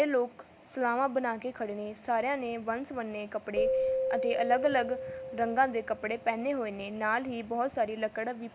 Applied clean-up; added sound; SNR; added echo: none; Keyboard (musical); 6 dB; none.